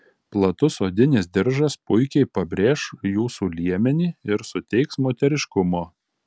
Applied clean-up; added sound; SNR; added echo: none; none; none; none.